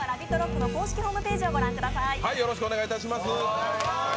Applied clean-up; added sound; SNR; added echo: none; Piano; 2 dB; none.